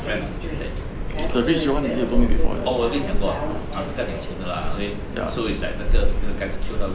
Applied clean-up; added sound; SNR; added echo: none; Subway, metro, underground; -5 dB; none.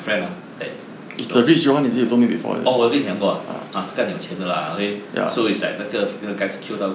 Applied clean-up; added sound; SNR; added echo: none; none; none; none.